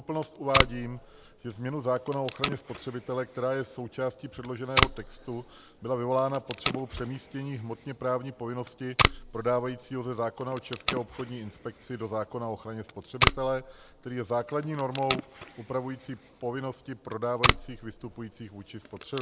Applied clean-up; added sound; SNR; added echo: none; Packing tape, duct tape; 1 dB; none.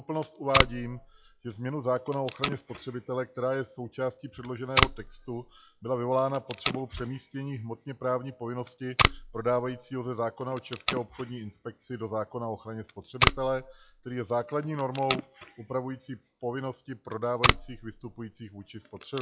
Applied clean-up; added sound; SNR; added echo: classical method log-MMSE.